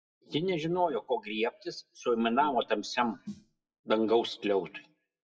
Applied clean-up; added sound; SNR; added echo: classical method WPE with log-MMSE.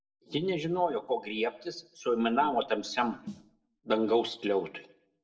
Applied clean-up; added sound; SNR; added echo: neural separator model SepFormer DNS4.